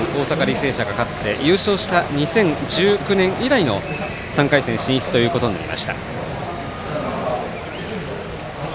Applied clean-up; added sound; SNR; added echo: none; none; none; none.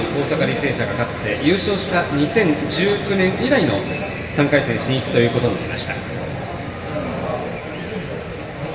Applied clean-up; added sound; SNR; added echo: none; none; none; reverberation time 2.3 s.